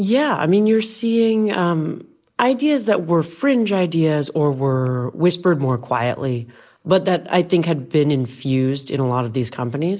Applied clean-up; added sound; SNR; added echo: none; none; none; none.